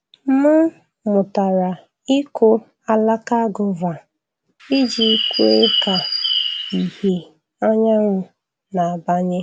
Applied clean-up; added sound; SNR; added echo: none; Bird; 2 dB; none.